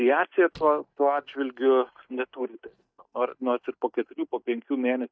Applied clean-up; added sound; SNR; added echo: neural mask model DeepFilterNet 3.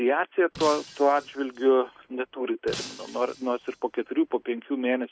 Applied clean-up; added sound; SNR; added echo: none; Shatter; 17 dB; none.